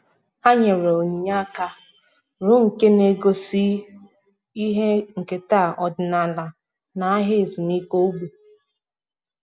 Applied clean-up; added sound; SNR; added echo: none; none; none; none.